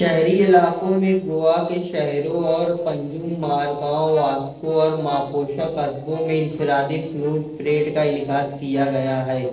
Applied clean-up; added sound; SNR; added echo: neural separator model SepFormer DNS4.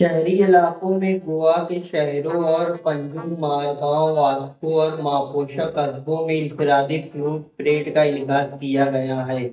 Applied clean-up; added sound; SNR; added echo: neural mask model DeepFilterNet 3.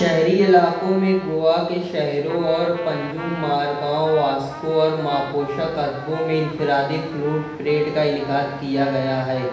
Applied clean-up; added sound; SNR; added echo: none; Trumpet; 16 dB; reverberation time 0.9 s.